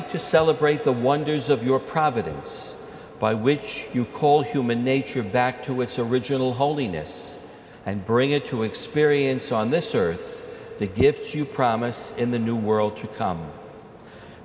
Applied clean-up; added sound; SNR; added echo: none; none; none; none.